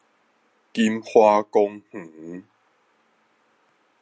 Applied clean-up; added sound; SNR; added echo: none; none; none; none.